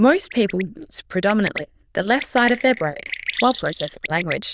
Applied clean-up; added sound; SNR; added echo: neural diffusion model UNIVERSE++.